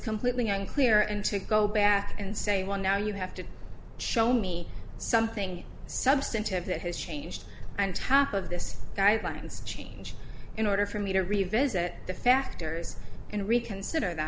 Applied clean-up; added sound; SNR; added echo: none; none; none; none.